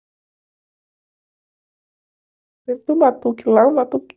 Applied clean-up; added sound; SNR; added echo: neural mask model DeepFilterNet 3.